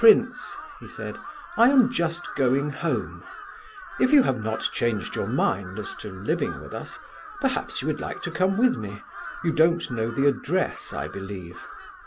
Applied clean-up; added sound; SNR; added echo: none; Crow; 15 dB; none.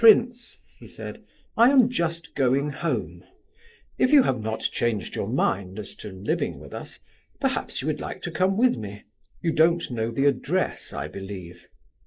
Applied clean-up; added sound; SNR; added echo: neural mask model Resemble Enhance denoiser.